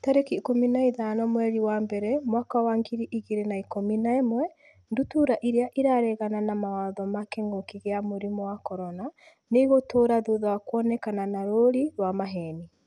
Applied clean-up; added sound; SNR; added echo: none; none; none; none.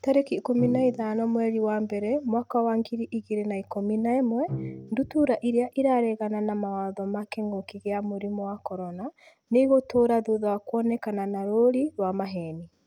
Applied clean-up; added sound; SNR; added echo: none; Bowed string instrument; 16 dB; none.